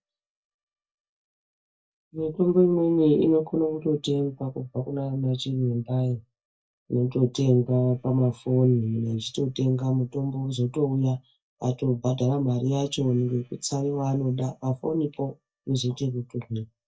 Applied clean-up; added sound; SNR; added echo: neural mask model DeepFilterNet 3.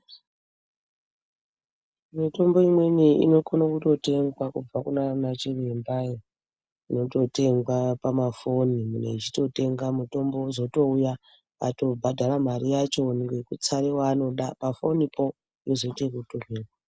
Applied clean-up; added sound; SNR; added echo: none; none; none; none.